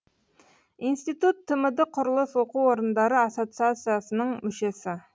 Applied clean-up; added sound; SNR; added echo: none; none; none; none.